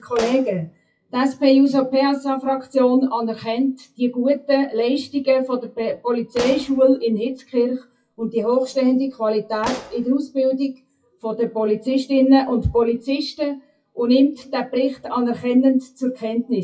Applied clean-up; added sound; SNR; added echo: classical method WPE with log-MMSE.